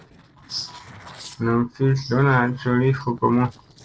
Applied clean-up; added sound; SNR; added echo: neural separator model SepFormer DNS4.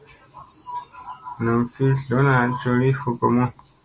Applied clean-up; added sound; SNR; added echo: none; none; none; none.